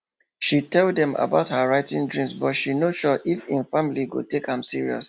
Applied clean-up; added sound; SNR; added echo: none; none; none; none.